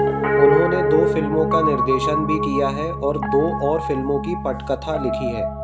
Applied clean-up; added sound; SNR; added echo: none; Piano; -1 dB; none.